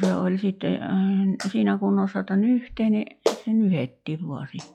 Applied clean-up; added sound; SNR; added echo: classical method log-MMSE.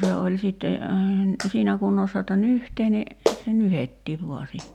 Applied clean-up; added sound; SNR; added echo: none; Clapping; 11 dB; none.